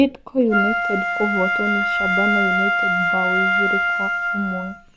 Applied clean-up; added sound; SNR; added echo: none; Wind instrument, woodwind instrument; -3 dB; none.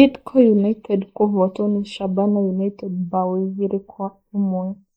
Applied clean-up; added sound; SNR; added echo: neural mask model Resemble Enhance denoiser.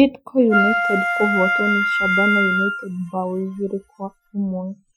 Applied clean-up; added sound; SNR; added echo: classical method Wiener filter.